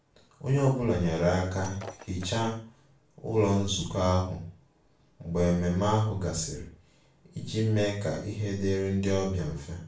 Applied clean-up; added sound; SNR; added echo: none; Shatter; 20 dB; reverberation time 0.4 s.